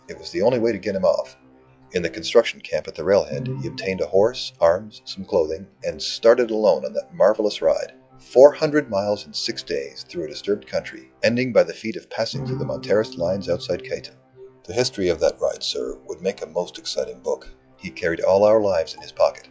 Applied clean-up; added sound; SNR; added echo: classical method log-MMSE.